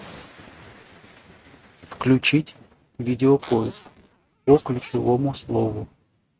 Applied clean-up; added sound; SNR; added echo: neural mask model RNNoise.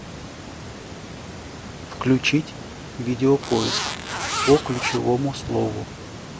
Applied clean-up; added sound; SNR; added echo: none; Zipper (clothing); 4 dB; none.